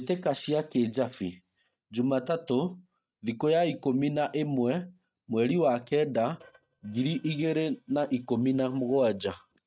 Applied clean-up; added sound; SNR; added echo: neural mask model RNNoise.